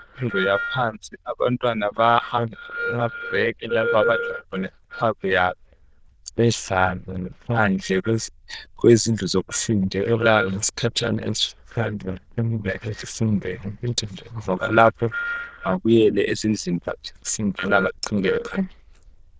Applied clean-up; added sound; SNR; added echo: neural diffusion model UNIVERSE++.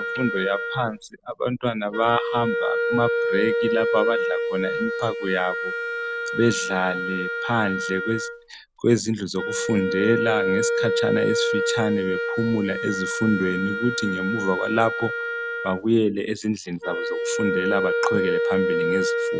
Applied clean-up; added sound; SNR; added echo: none; Wind instrument, woodwind instrument; 0 dB; none.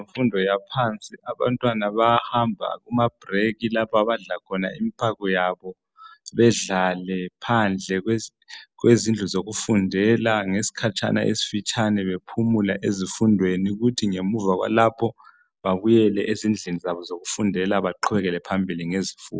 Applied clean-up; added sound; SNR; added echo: none; none; none; none.